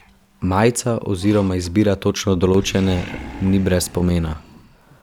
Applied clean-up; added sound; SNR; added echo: none; Animal; 18 dB; none.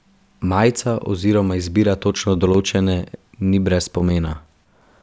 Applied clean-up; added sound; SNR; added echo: none; none; none; none.